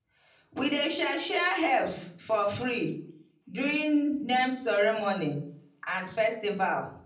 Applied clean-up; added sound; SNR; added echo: none; none; none; reverberation time 0.6 s.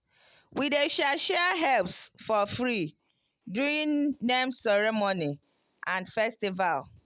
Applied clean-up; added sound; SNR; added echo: none; none; none; none.